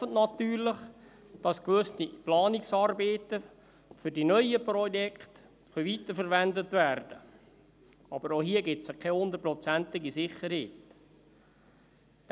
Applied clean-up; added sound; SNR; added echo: none; none; none; none.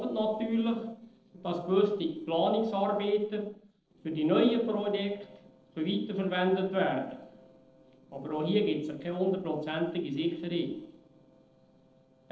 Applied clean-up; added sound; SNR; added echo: neural separator model SepFormer DNS4.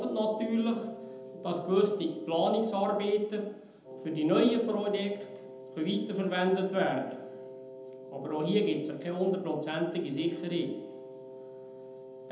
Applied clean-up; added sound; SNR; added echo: none; Wind instrument, woodwind instrument; 15 dB; reverberation time 0.8 s.